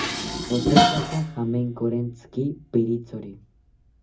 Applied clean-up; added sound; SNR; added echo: none; Dishes, pots, and pans; 0 dB; reverberation time 0.4 s.